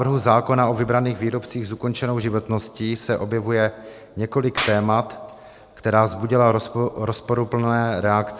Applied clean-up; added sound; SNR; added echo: none; Clapping; 14 dB; none.